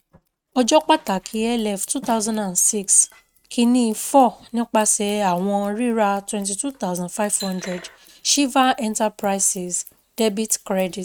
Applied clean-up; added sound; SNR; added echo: neural mask model RNNoise.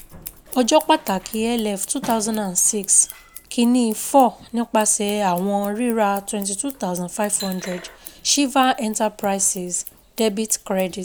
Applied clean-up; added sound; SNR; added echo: none; Scissors; 19 dB; none.